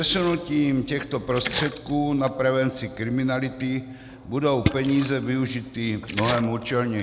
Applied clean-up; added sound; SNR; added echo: none; Splash, splatter; 10 dB; none.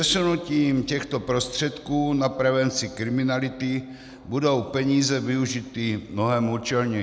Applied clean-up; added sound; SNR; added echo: none; none; none; none.